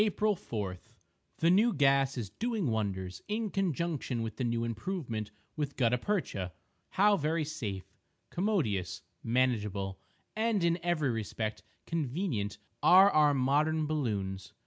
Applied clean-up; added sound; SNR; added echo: none; none; none; none.